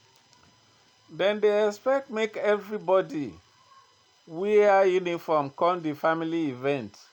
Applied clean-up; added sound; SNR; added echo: none; none; none; none.